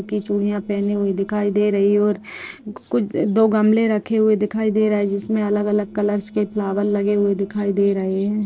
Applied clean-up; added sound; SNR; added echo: neural separator model SepFormer DNS4.